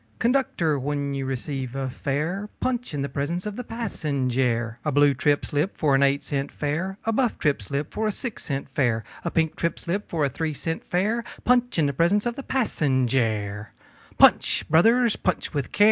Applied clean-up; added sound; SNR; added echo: none; none; none; none.